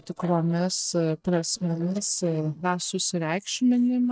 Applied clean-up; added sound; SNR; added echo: neural mask model DeepFilterNet 3.